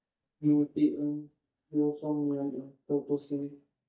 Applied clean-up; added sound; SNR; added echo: neural mask model DeepFilterNet 3.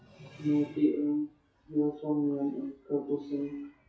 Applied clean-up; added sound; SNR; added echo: classical method WPE with log-MMSE.